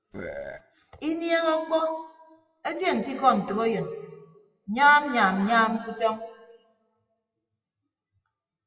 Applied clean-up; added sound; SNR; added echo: classical method WPE with log-MMSE.